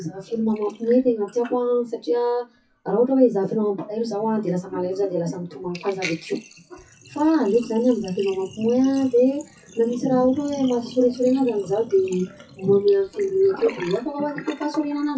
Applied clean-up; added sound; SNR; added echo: classical method WPE with log-MMSE.